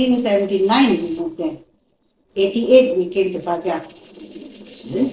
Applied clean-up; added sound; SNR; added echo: neural separator model SepFormer DNS4.